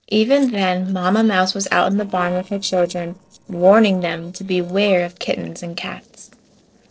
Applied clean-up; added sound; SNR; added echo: neural separator model SepFormer DNS4.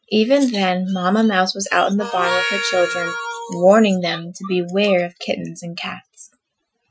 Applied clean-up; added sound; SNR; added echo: classical method Wiener filter.